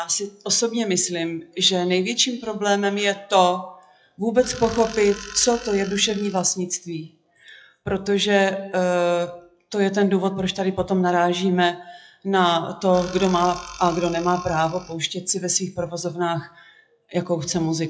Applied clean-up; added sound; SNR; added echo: classical method WPE with log-MMSE.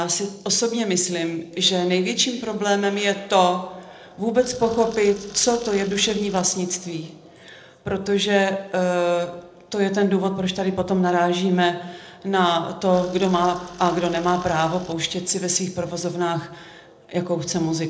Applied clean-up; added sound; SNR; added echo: neural separator model SepFormer DNS4.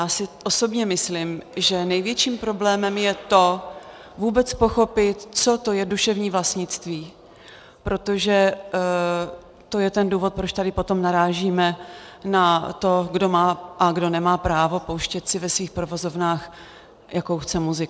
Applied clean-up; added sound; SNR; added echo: none; none; none; none.